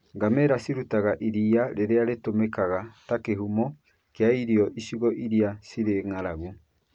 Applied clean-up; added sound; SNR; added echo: none; none; none; none.